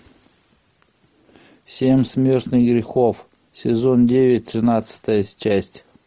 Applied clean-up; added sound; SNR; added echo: none; none; none; none.